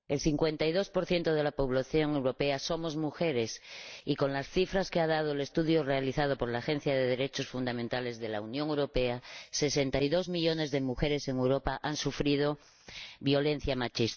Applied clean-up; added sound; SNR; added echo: neural mask model DeepFilterNet 3.